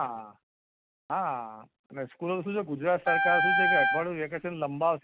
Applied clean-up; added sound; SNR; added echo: none; Wind instrument, woodwind instrument; -4 dB; none.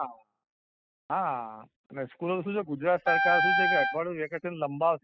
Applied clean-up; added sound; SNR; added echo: classical method spectral subtraction.